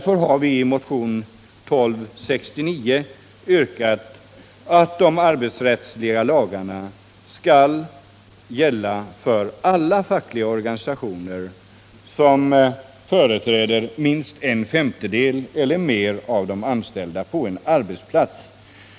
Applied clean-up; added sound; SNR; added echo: none; none; none; none.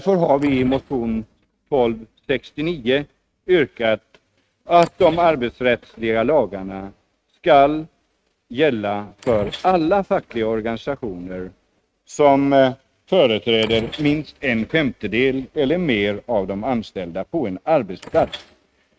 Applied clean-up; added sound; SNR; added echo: neural mask model RNNoise.